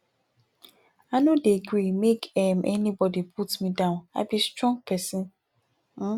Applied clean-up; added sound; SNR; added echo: none; none; none; none.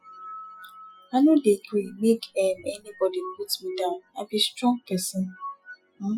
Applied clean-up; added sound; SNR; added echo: classical method Wiener filter.